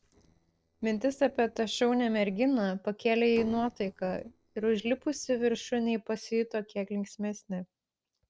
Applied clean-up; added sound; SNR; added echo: neural separator model SepFormer DNS4.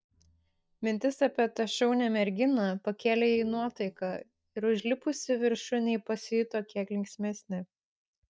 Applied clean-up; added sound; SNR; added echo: neural mask model DeepFilterNet 3.